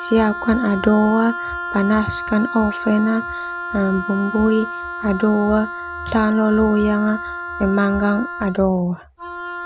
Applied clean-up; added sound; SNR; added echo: none; Wind instrument, woodwind instrument; 9 dB; none.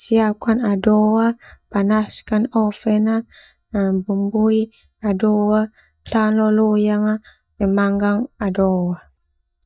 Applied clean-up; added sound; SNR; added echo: neural mask model DeepFilterNet 3.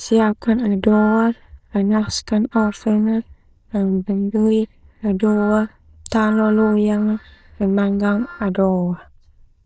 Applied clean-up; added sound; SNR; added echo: neural diffusion model UNIVERSE++.